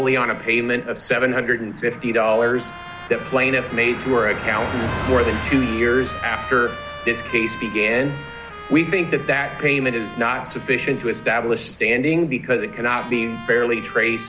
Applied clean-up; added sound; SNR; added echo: none; Car passing by + Trumpet; 12 dB; none.